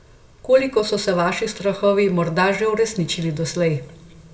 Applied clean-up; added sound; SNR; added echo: none; none; none; reverberation time 2.3 s.